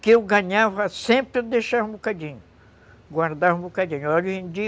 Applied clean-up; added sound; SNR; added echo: none; none; none; none.